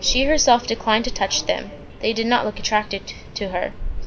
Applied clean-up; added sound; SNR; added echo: none; Subway, metro, underground; 8 dB; none.